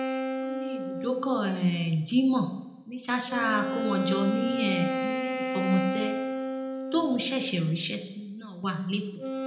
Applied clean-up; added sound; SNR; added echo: none; Wind instrument, woodwind instrument; 4 dB; reverberation time 0.7 s.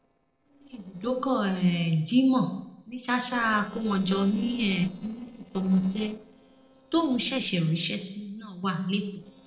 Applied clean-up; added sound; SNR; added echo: neural separator model SepFormer DNS4.